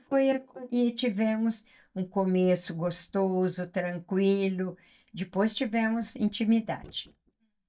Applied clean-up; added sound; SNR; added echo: neural mask model DeepFilterNet 3.